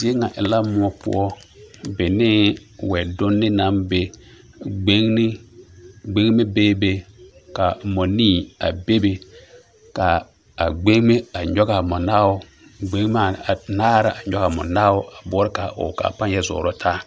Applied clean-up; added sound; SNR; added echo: none; none; none; none.